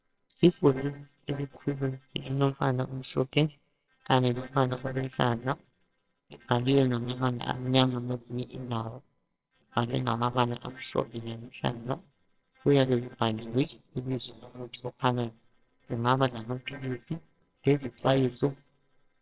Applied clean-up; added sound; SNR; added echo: neural separator model SepFormer WHAMR!.